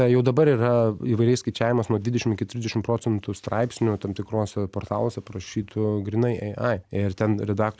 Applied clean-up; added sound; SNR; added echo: none; none; none; none.